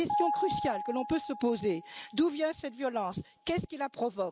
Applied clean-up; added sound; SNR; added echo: none; Piano; 5 dB; none.